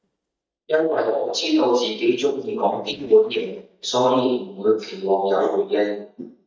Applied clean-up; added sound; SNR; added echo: neural mask model DeepFilterNet 3.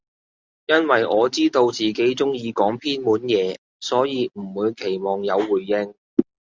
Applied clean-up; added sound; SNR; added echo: none; none; none; none.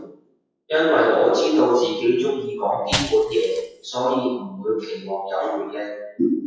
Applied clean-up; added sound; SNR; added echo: classical method WPE with log-MMSE.